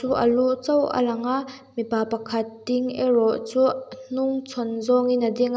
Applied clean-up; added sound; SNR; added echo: none; none; none; none.